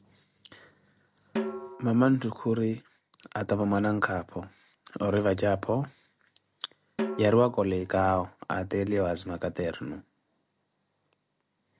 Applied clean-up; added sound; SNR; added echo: none; Snare drum; 10 dB; none.